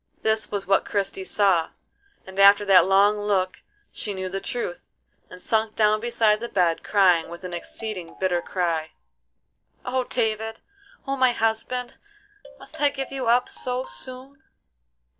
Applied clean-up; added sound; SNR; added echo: neural separator model SepFormer DNS4.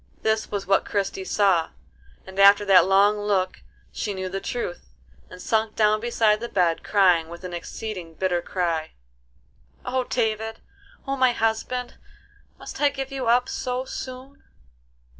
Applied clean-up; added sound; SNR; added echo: none; none; none; none.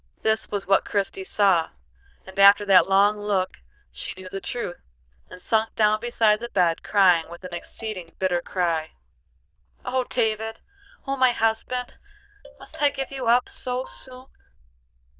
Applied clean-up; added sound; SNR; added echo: neural diffusion model UNIVERSE++.